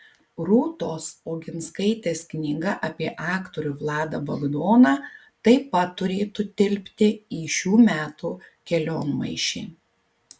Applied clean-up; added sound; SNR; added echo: none; none; none; none.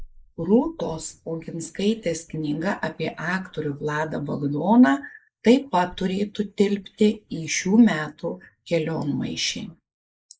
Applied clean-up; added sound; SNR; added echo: neural mask model Resemble Enhance denoiser.